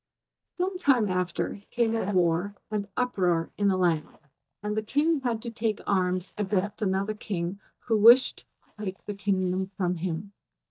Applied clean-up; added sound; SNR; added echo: neural mask model DeepFilterNet 3.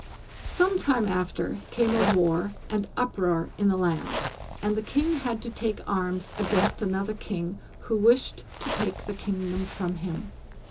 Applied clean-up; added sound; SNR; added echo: none; Zipper (clothing); 9 dB; reverberation time 0.2 s.